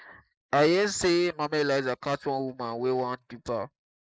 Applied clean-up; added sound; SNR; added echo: neural mask model Resemble Enhance denoiser.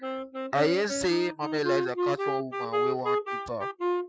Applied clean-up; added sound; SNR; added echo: classical method Wiener filter.